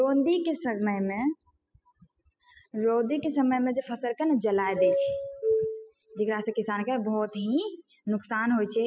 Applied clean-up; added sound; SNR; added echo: classical method spectral subtraction.